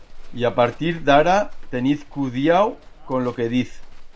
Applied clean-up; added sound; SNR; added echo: none; Livestock, farm animals, working animals; 12 dB; none.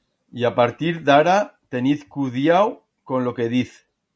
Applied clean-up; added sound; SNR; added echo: none; none; none; none.